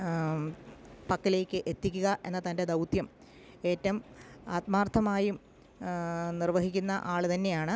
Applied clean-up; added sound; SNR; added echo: none; none; none; none.